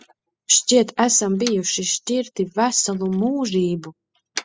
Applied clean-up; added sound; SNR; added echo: classical method spectral subtraction.